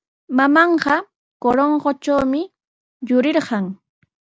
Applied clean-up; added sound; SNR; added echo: none; none; none; none.